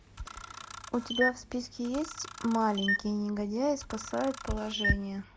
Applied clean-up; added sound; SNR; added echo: none; Camera; 5 dB; none.